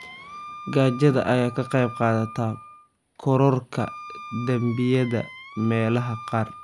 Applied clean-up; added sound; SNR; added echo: none; Wind instrument, woodwind instrument; 16 dB; none.